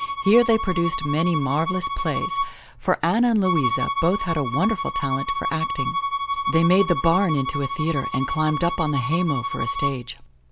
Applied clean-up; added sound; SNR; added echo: none; Bowed string instrument; 4 dB; none.